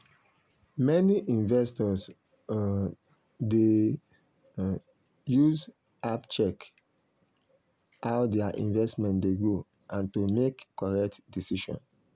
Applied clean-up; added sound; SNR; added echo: none; none; none; none.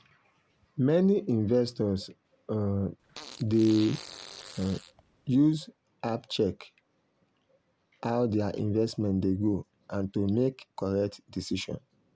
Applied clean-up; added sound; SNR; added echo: none; Fart; 17 dB; none.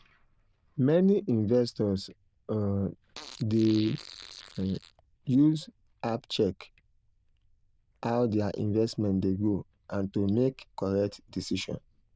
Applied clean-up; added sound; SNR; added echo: neural diffusion model UNIVERSE++.